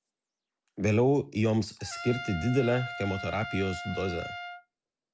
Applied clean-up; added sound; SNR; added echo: none; Trumpet; 10 dB; none.